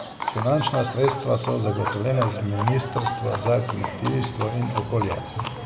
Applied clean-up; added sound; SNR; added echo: none; Livestock, farm animals, working animals; 6 dB; reverberation time 1.4 s.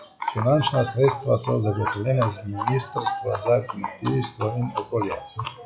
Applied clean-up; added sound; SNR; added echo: classical method WPE with log-MMSE.